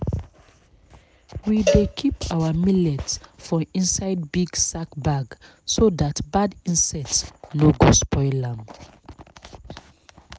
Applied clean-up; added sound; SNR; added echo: none; Cowbell; 6 dB; none.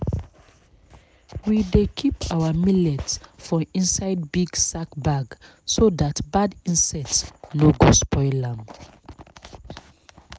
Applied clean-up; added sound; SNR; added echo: none; none; none; none.